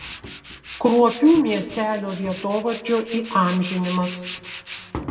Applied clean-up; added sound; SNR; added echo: none; Tools; 13 dB; reverberation time 1.3 s.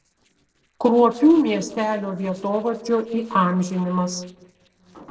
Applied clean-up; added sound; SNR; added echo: neural separator model SepFormer DNS4.